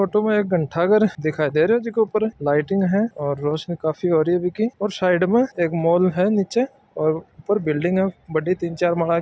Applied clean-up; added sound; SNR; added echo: none; none; none; none.